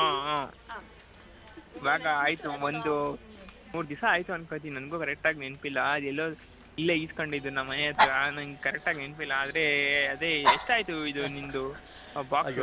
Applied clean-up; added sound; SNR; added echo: none; Dog; 6 dB; none.